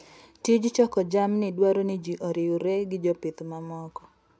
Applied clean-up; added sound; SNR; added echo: none; none; none; none.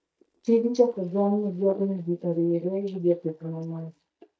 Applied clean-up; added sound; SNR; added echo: neural mask model DeepFilterNet 3.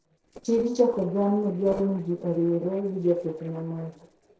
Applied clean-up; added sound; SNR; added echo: neural separator model SepFormer DNS4.